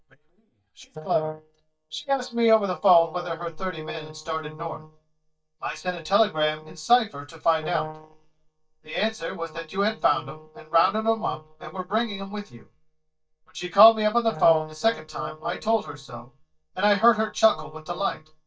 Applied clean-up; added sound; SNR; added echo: neural mask model DeepFilterNet 3.